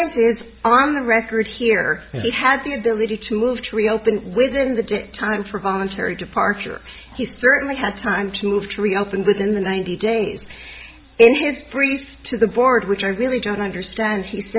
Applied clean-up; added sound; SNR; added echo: none; none; none; none.